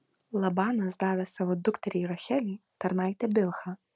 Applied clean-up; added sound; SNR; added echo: none; none; none; none.